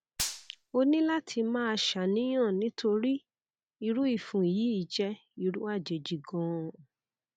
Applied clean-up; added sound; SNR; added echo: none; Gunshot, gunfire; 9 dB; none.